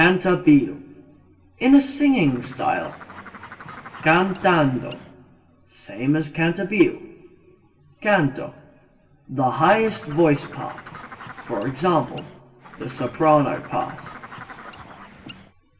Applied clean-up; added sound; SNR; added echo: none; Bird; 17 dB; reverberation time 0.6 s.